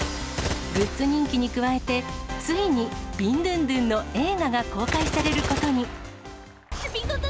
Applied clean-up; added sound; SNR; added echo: none; Gunshot, gunfire; 9 dB; none.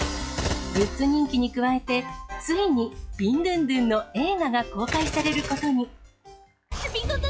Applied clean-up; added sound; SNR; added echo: classical method log-MMSE.